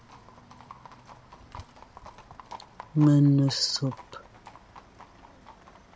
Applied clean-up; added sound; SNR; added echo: none; Livestock, farm animals, working animals; 19 dB; none.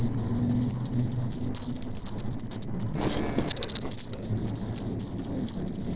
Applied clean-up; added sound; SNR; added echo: neural separator model SepFormer DNS4.